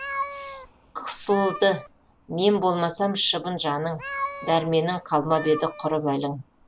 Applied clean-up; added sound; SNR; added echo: none; Meow; 13 dB; none.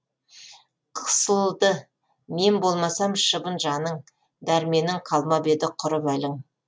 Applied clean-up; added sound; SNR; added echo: none; none; none; none.